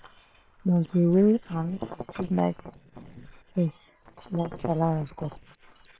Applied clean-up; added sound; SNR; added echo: neural separator model SepFormer WHAM!.